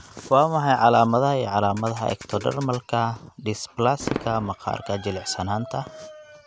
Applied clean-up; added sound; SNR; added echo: none; Fireworks + Ratchet, pawl; 17 dB; none.